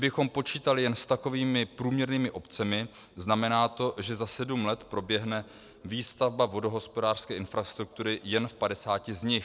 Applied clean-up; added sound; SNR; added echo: none; none; none; none.